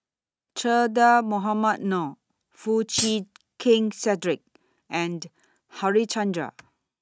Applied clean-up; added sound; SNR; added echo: neural mask model RNNoise.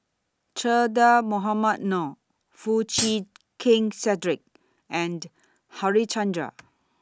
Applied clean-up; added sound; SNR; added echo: none; Hi-hat; 5 dB; none.